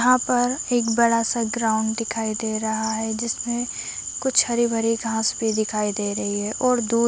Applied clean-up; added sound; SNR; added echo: none; none; none; none.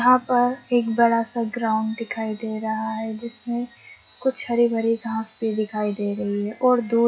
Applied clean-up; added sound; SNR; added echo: classical method WPE with log-MMSE.